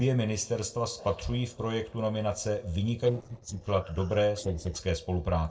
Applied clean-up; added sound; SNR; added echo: neural separator model SepFormer DNS4.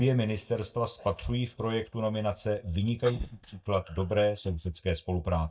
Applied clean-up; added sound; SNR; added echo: neural mask model DeepFilterNet 3.